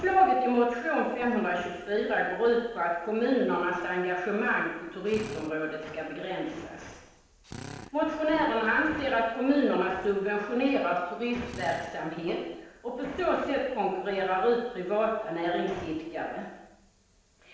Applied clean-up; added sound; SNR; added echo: none; Drill; 15 dB; reverberation time 1.0 s.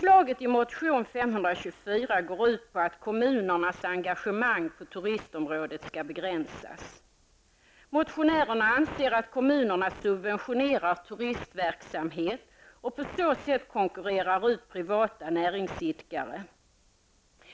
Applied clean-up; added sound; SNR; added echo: none; none; none; none.